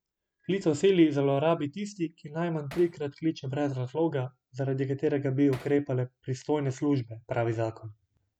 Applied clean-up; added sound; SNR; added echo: none; Hammer; 18 dB; none.